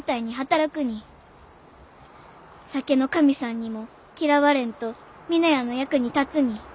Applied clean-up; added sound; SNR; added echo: none; none; none; none.